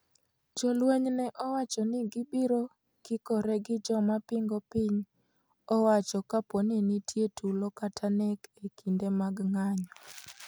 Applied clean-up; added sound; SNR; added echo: none; none; none; none.